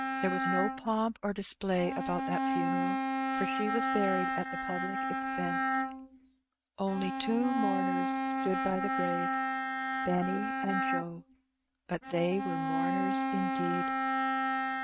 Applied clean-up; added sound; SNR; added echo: neural mask model RNNoise.